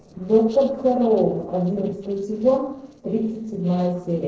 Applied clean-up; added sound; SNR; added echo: neural separator model SepFormer DNS4.